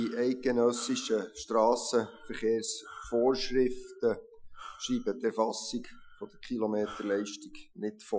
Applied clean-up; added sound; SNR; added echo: classical method Wiener filter.